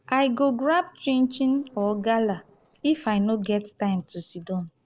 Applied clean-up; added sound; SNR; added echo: neural separator model SepFormer DNS4.